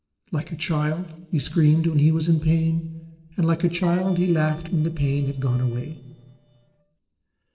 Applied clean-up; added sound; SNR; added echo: neural separator model SepFormer DNS4.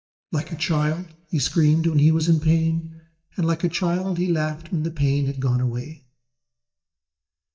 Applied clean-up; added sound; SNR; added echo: neural mask model DeepFilterNet 3.